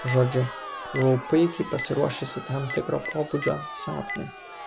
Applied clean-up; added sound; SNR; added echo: none; Crowd + Telephone; 10 dB; none.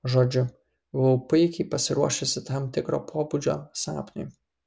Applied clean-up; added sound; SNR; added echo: none; none; none; none.